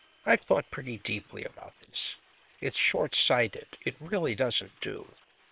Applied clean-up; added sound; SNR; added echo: neural separator model SepFormer WHAM!.